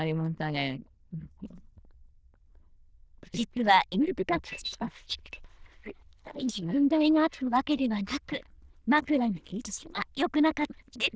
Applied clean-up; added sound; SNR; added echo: neural diffusion model UNIVERSE++.